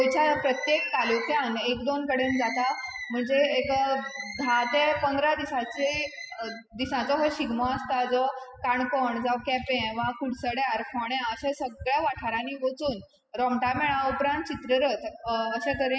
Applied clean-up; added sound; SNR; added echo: classical method spectral subtraction.